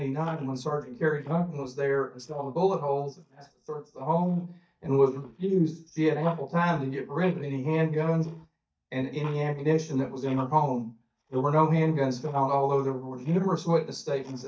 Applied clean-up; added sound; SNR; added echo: neural mask model DeepFilterNet 3.